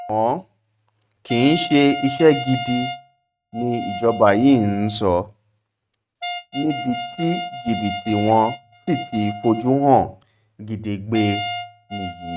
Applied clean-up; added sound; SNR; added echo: neural mask model RNNoise.